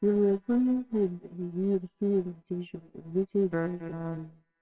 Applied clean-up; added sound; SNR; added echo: neural separator model SepFormer WHAMR!.